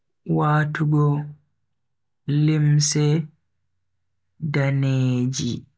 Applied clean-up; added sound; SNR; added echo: none; none; none; none.